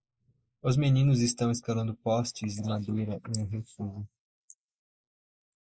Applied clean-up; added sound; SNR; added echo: neural mask model Resemble Enhance denoiser.